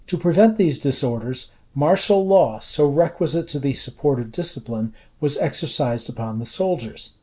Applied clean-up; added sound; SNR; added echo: none; none; none; none.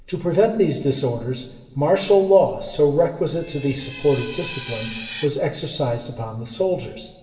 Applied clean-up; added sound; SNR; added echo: none; Screech; 11 dB; reverberation time 2.5 s.